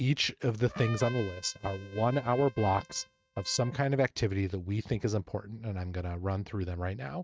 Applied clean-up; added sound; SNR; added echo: neural mask model RNNoise.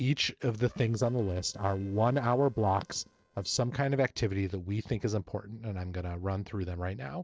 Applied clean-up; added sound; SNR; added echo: neural separator model SepFormer DNS4.